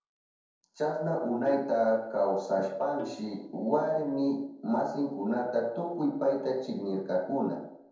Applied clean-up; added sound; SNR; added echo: neural separator model SepFormer DNS4.